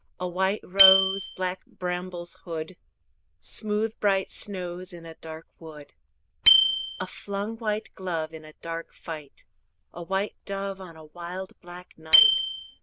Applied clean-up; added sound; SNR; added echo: neural diffusion model UNIVERSE++.